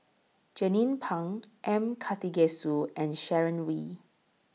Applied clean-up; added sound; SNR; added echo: none; none; none; none.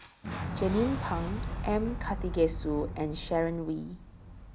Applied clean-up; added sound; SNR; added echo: none; Boom; 5 dB; none.